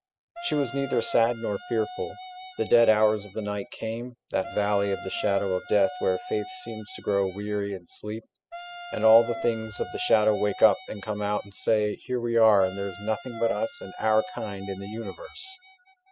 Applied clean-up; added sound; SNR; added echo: classical method spectral subtraction.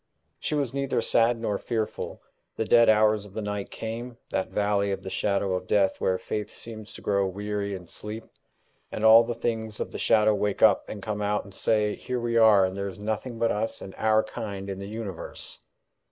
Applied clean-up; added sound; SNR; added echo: neural mask model Resemble Enhance denoiser.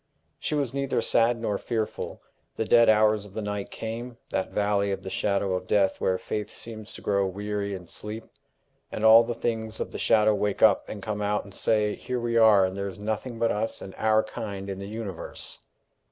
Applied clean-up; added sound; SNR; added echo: none; none; none; none.